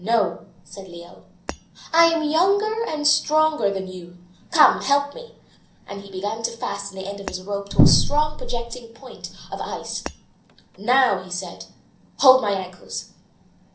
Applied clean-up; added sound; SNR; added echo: none; Shatter; 18 dB; reverberation time 0.6 s.